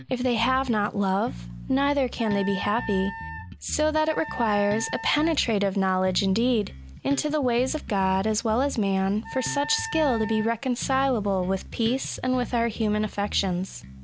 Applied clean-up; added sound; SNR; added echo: none; Bass guitar + Wind instrument, woodwind instrument; 12 dB; none.